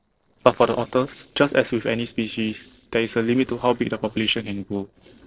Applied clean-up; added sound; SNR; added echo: neural separator model SepFormer DNS4.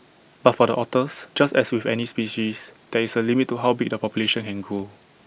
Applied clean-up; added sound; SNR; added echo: none; none; none; none.